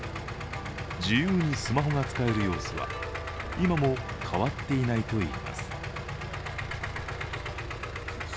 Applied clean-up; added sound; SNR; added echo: none; Idling; 4 dB; none.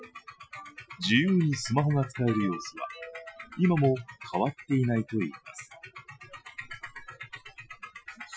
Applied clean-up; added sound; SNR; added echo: classical method Wiener filter.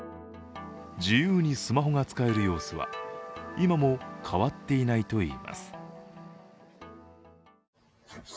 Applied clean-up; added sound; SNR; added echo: none; none; none; none.